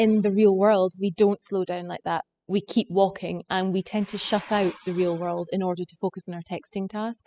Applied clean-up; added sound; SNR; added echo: classical method spectral subtraction.